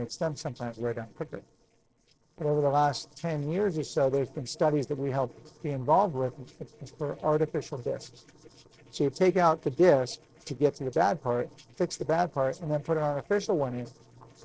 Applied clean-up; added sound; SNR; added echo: neural separator model SepFormer DNS4.